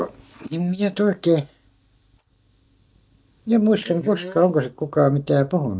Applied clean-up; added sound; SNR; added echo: neural mask model DeepFilterNet 3.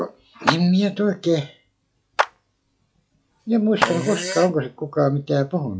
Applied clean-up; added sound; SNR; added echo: classical method log-MMSE.